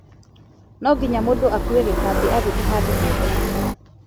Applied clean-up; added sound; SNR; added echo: none; Motorcycle; -2 dB; none.